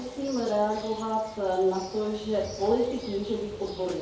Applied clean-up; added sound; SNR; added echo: none; Bird; 16 dB; reverberation time 2.3 s.